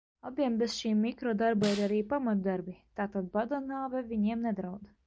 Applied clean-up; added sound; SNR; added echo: none; Snare drum; 13 dB; none.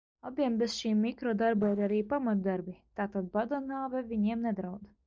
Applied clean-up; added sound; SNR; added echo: neural separator model SepFormer DNS4.